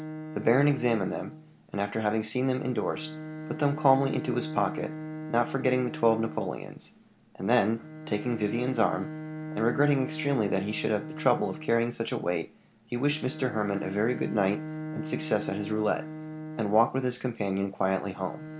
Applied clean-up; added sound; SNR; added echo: none; Bowed string instrument; 11 dB; none.